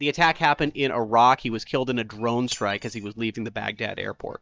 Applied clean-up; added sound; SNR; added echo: neural mask model DeepFilterNet 3.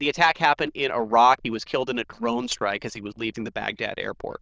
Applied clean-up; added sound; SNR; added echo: neural diffusion model UNIVERSE++.